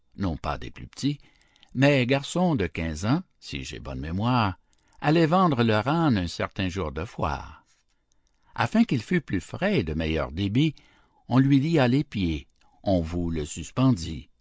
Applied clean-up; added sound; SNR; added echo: none; none; none; none.